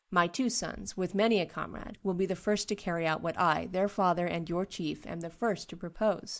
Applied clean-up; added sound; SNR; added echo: neural mask model Resemble Enhance denoiser.